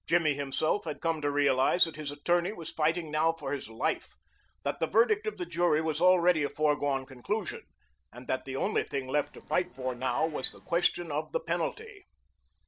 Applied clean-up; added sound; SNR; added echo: neural separator model SepFormer DNS4.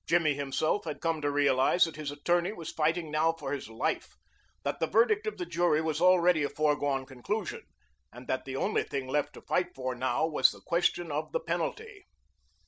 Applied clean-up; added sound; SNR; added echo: none; none; none; none.